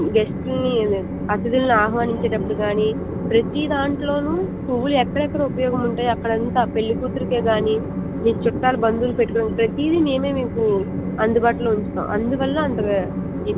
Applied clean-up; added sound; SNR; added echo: none; Train; 5 dB; none.